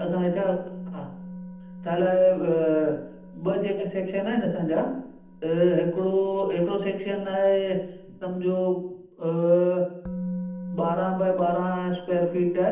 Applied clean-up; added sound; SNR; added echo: none; Musical instrument; 14 dB; reverberation time 0.8 s.